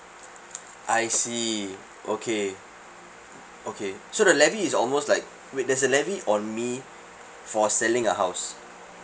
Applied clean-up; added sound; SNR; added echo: none; none; none; none.